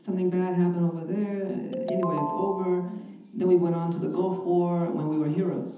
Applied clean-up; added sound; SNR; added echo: none; Ringtone; 7 dB; reverberation time 0.8 s.